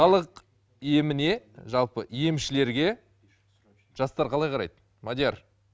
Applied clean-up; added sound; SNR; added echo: none; none; none; none.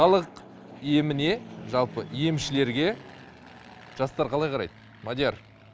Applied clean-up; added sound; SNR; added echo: none; Fixed-wing aircraft, airplane; 17 dB; none.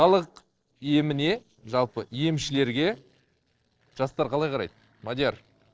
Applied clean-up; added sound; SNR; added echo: neural separator model SepFormer DNS4.